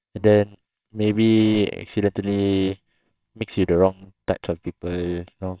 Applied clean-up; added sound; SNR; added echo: neural separator model SepFormer WHAMR!.